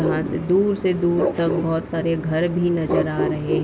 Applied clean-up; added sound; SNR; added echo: none; Bark; 6 dB; none.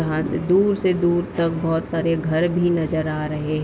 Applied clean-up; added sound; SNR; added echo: none; none; none; none.